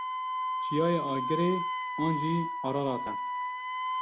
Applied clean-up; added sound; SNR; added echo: none; Wind instrument, woodwind instrument; 1 dB; none.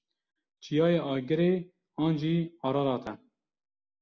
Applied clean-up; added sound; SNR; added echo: none; none; none; none.